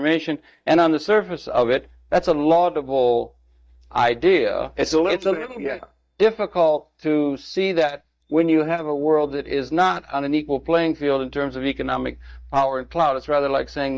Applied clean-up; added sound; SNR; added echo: neural mask model DeepFilterNet 3.